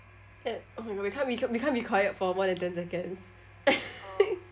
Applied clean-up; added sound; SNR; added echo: none; none; none; none.